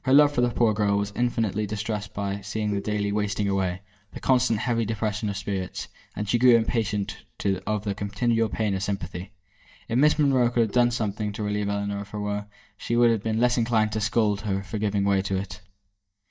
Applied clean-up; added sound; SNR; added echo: neural mask model DeepFilterNet 3.